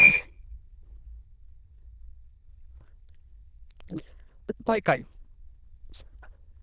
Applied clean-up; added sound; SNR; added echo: neural diffusion model UNIVERSE++.